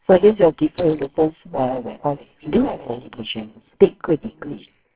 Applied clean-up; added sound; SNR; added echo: neural separator model SepFormer WHAMR!.